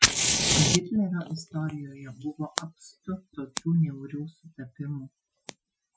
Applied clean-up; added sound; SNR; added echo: classical method Wiener filter.